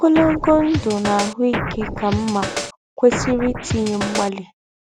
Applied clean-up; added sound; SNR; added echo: none; Scratching (performance technique); 6 dB; none.